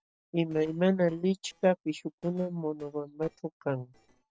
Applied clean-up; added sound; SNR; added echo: neural separator model SepFormer DNS4.